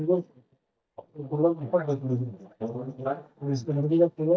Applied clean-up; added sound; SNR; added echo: neural mask model DeepFilterNet 3.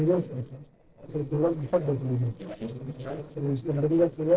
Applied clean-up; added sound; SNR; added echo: neural separator model SepFormer DNS4.